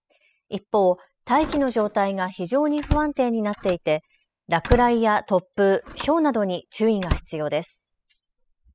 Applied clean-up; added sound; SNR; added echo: classical method spectral subtraction.